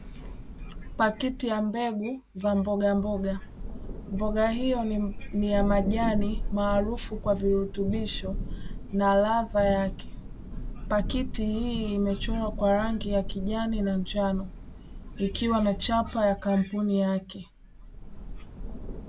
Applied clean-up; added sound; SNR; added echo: none; Thunder / Rain; 6 dB; none.